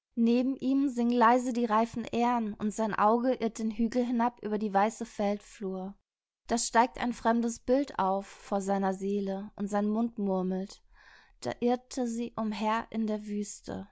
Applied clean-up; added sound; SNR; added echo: none; none; none; none.